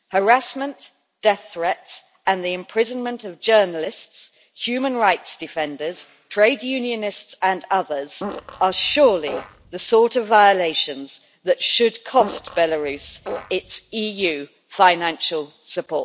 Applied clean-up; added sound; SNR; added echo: none; Fart; 13 dB; none.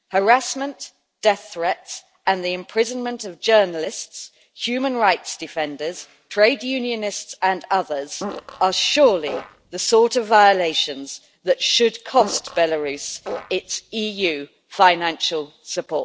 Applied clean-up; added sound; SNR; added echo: neural separator model SepFormer DNS4.